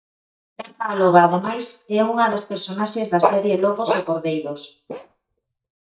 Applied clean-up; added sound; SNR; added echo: neural mask model DeepFilterNet 3.